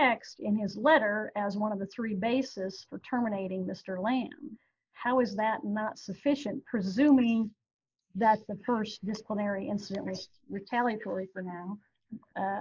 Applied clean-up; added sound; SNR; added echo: neural mask model Resemble Enhance denoiser.